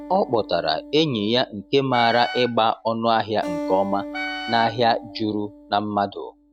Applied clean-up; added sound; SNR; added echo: none; Acoustic guitar + Wind instrument, woodwind instrument; 12 dB; none.